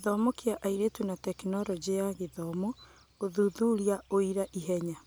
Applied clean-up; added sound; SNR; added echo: none; none; none; none.